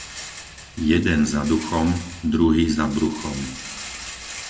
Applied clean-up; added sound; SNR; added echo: none; Rattle; 14 dB; reverberation time 0.9 s.